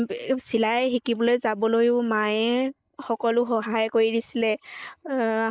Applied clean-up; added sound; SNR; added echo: neural mask model Resemble Enhance denoiser.